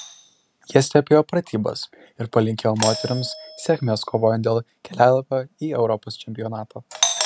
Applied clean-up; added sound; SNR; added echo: none; Doorbell; 11 dB; none.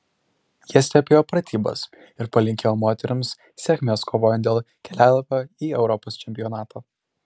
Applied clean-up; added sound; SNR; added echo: none; none; none; none.